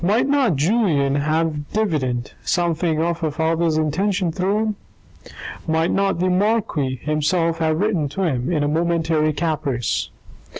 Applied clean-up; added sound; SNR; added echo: none; none; none; none.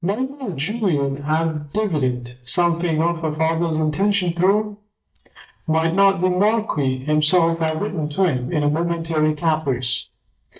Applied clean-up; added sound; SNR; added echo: neural mask model DeepFilterNet 3.